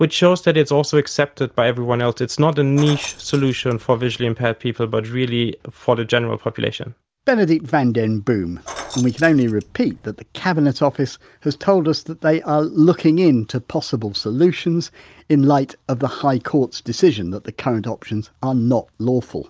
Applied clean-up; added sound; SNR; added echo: none; Keys jangling; 17 dB; none.